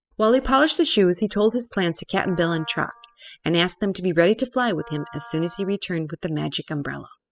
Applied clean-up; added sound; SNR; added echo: classical method spectral subtraction.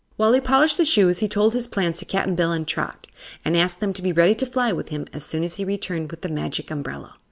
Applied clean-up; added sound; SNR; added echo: none; none; none; none.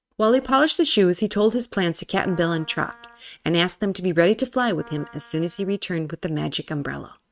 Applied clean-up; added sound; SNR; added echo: neural mask model RNNoise.